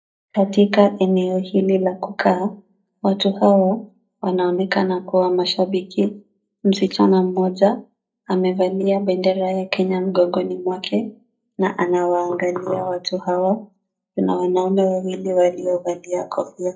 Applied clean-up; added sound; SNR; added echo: neural mask model DeepFilterNet 3.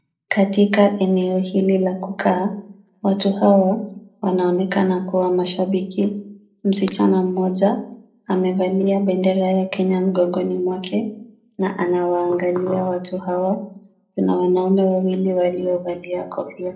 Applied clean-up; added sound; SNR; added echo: none; Shatter; 20 dB; reverberation time 0.4 s.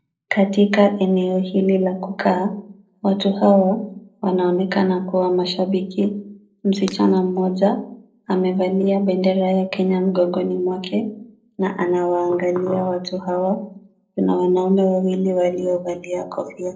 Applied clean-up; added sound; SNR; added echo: neural separator model SepFormer DNS4.